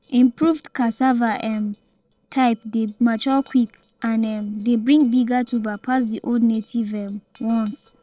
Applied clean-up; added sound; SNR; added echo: neural separator model SepFormer DNS4.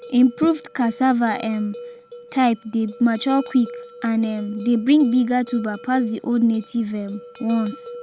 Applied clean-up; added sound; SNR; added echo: none; Bell; 18 dB; none.